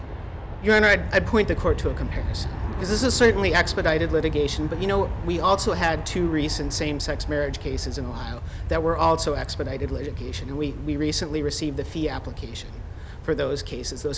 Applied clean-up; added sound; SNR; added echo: none; Aircraft; 5 dB; none.